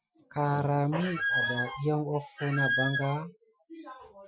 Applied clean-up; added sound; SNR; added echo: classical method Wiener filter.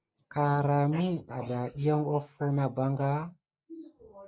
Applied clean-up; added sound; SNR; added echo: neural mask model Resemble Enhance denoiser.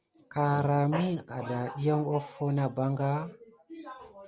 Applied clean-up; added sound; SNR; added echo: none; none; none; none.